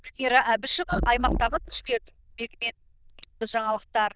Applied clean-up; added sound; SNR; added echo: neural diffusion model UNIVERSE++.